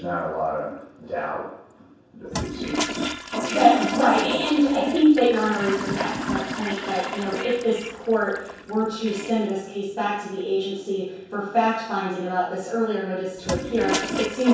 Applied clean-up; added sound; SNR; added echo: none; Toilet flush; 8 dB; reverberation time 0.7 s.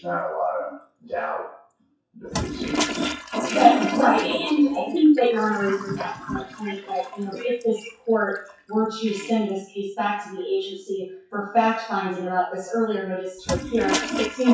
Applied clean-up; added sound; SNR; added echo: classical method WPE with log-MMSE.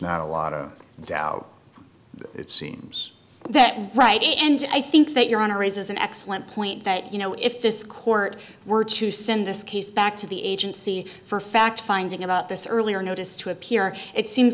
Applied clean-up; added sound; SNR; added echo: none; none; none; none.